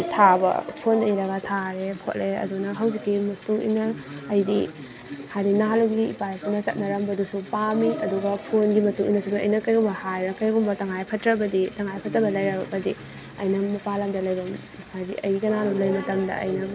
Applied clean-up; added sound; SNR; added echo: none; none; none; none.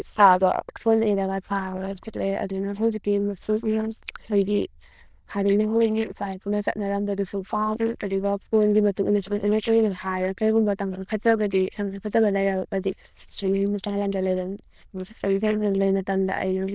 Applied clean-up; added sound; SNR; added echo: neural diffusion model UNIVERSE++.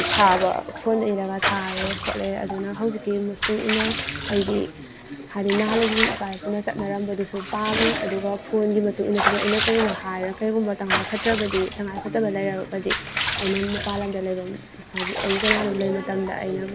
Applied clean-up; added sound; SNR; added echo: none; Bathtub (filling or washing) / Water / Liquid; 5 dB; none.